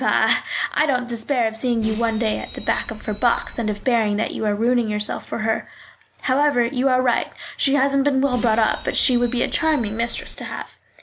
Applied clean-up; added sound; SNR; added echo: none; Bus; 15 dB; none.